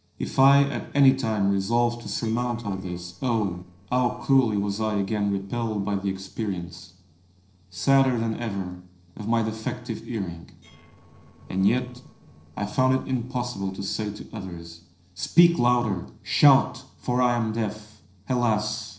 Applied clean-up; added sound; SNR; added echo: neural separator model SepFormer DNS4.